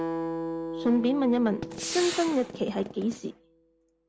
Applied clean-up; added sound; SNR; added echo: none; Acoustic guitar + Gunshot, gunfire; 7 dB; none.